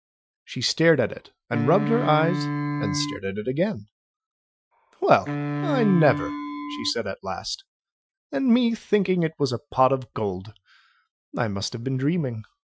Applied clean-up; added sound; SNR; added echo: classical method Wiener filter.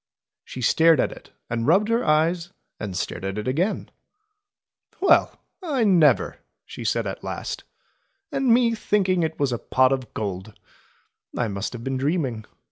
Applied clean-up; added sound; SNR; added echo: none; none; none; none.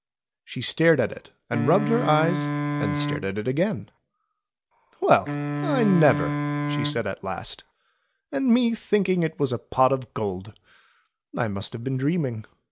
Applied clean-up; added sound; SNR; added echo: none; Wind instrument, woodwind instrument; 4 dB; none.